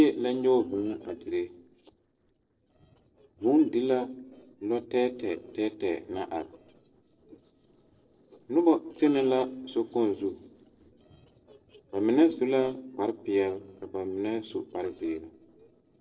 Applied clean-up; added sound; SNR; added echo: neural separator model SepFormer DNS4.